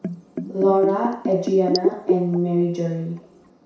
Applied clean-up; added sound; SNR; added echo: none; Bathtub (filling or washing); 5 dB; reverberation time 0.6 s.